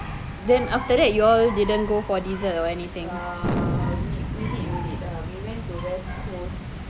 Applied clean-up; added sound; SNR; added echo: none; Thunder; 6 dB; none.